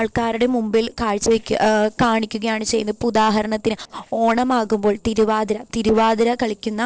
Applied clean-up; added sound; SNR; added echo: neural separator model SepFormer DNS4.